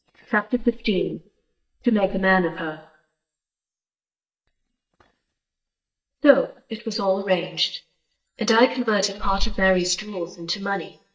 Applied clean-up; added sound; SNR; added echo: neural mask model DeepFilterNet 3.